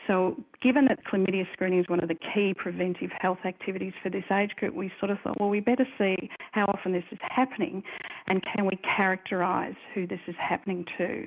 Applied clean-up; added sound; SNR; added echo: none; none; none; none.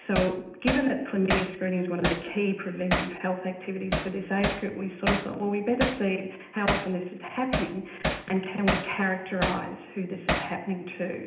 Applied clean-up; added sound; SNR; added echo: none; Hammer; 3 dB; reverberation time 0.8 s.